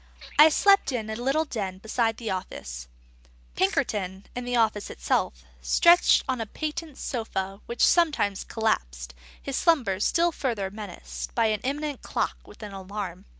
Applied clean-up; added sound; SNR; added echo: none; Ratchet, pawl / Percussion + Bird vocalization, bird call, bird song / Fowl; 18 dB; none.